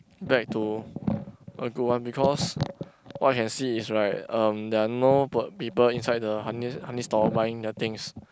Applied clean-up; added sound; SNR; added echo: none; none; none; none.